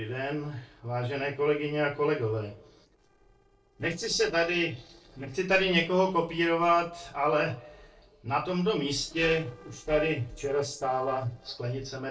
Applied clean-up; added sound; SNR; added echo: neural separator model SepFormer DNS4.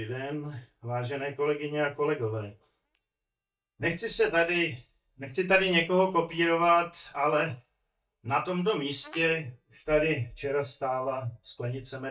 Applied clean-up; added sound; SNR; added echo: neural mask model DeepFilterNet 3.